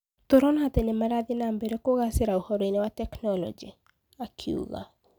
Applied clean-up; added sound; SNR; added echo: none; none; none; none.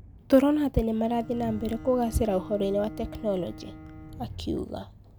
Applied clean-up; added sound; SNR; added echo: none; Bowed string instrument + Train; 14 dB; none.